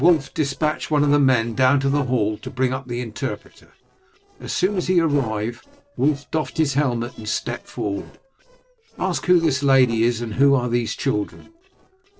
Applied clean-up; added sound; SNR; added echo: neural separator model SepFormer DNS4.